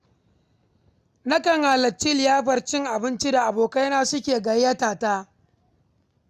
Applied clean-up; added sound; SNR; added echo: none; none; none; none.